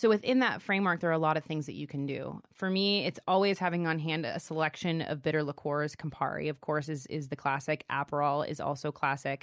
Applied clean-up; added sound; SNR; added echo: none; none; none; none.